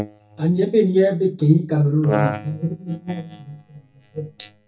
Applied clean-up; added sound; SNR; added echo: neural mask model DeepFilterNet 3.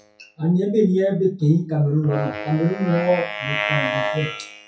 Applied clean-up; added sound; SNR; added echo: classical method WPE with log-MMSE.